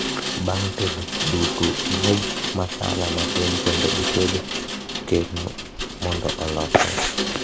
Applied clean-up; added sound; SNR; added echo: none; Rain; 1 dB; none.